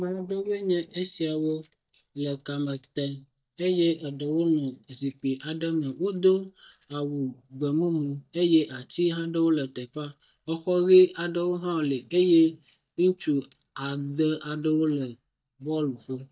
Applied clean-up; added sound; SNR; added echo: neural mask model DeepFilterNet 3.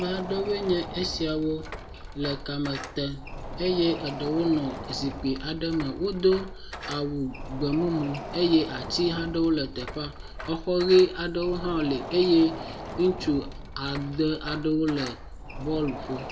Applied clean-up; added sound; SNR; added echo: none; Door; 10 dB; reverberation time 0.3 s.